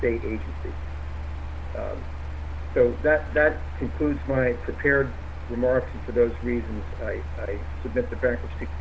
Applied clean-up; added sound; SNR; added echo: none; Mechanical fan; 5 dB; none.